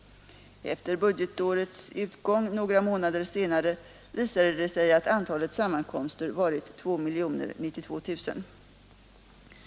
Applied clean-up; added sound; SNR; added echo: none; none; none; none.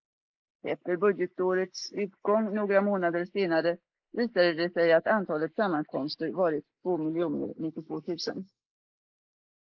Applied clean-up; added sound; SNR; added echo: neural mask model Resemble Enhance denoiser.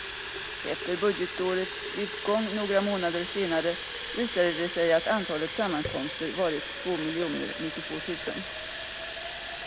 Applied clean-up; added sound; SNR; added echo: none; Fill (with liquid) / Water tap, faucet; 4 dB; none.